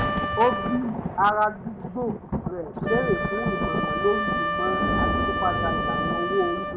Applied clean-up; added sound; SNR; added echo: none; Thunder + Wind instrument, woodwind instrument; -1 dB; none.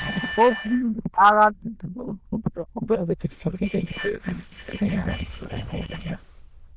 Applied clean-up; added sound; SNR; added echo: neural diffusion model UNIVERSE++.